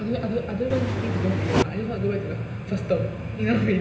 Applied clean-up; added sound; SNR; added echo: none; Engine; -1 dB; reverberation time 0.9 s.